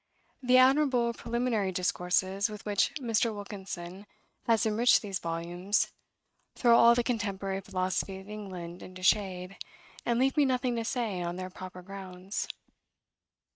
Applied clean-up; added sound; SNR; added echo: neural mask model RNNoise.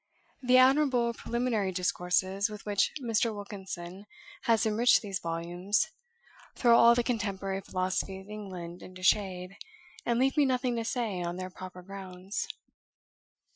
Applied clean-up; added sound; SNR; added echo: classical method Wiener filter.